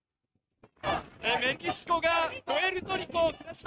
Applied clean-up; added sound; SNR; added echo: neural mask model RNNoise.